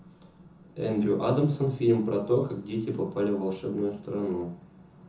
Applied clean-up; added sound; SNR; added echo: none; none; none; reverberation time 0.5 s.